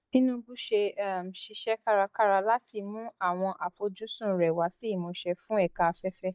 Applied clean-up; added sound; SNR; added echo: neural mask model DeepFilterNet 3.